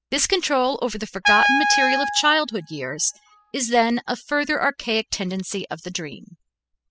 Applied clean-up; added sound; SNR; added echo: classical method spectral subtraction.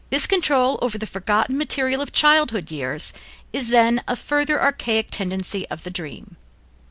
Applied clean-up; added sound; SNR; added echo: none; none; none; none.